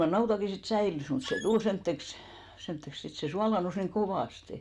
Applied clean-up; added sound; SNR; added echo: none; Squeak; 12 dB; none.